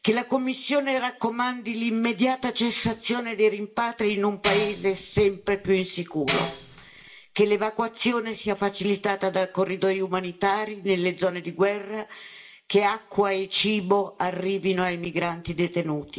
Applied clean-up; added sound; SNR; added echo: none; Tambourine; 8 dB; reverberation time 0.5 s.